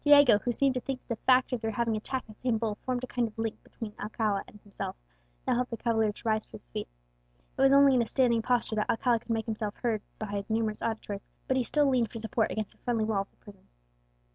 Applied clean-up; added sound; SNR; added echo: none; none; none; none.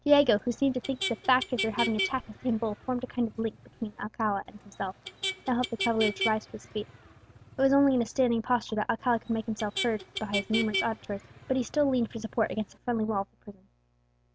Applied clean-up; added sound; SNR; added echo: none; Motor vehicle (road); 9 dB; none.